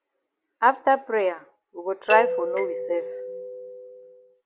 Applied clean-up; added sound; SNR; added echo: none; Doorbell; 4 dB; none.